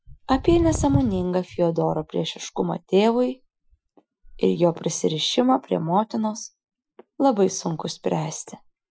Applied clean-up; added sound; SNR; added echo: classical method Wiener filter.